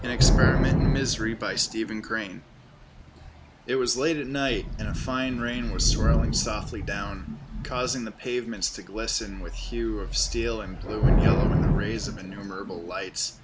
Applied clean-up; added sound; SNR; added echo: none; Thunder / Rain; -3 dB; none.